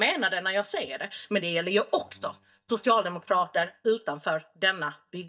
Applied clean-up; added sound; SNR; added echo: neural mask model DeepFilterNet 3.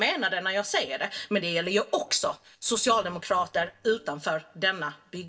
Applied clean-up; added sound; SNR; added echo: neural separator model SepFormer DNS4.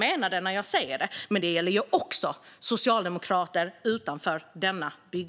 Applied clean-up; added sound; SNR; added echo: none; none; none; none.